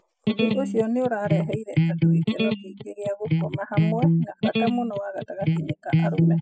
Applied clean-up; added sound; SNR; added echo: classical method spectral subtraction.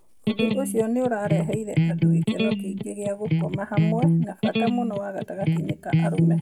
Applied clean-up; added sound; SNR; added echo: none; Electric guitar; -5 dB; none.